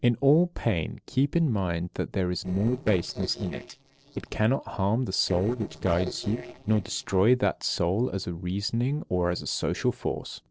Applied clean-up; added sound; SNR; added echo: neural separator model SepFormer DNS4.